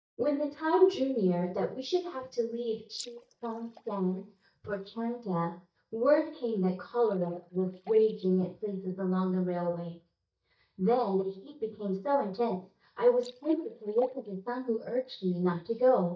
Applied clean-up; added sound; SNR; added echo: neural mask model DeepFilterNet 3.